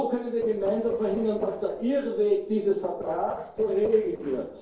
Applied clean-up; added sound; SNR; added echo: neural separator model SepFormer DNS4.